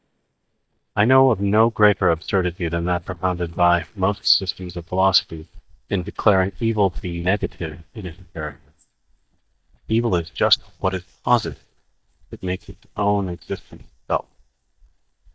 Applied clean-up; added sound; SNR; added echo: neural mask model DeepFilterNet 3.